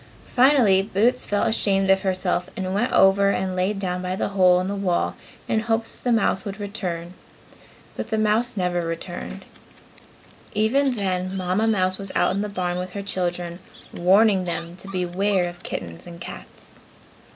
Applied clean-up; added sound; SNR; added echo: none; none; none; none.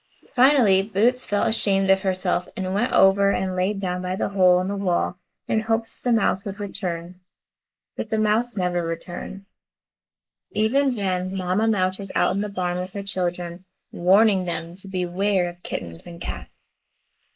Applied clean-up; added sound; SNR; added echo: neural mask model Resemble Enhance denoiser.